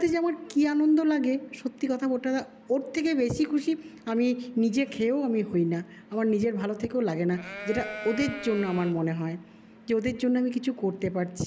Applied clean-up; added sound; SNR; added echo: none; Livestock, farm animals, working animals; 11 dB; none.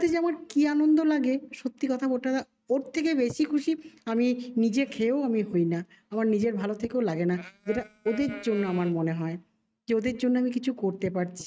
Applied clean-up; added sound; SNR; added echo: neural mask model RNNoise.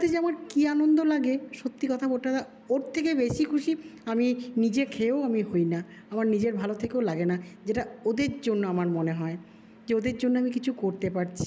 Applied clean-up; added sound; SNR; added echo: none; none; none; none.